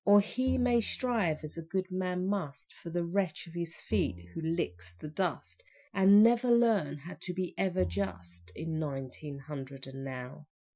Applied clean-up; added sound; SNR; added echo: classical method Wiener filter.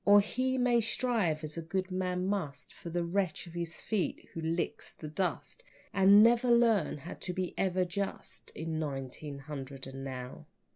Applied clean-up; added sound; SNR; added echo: none; none; none; none.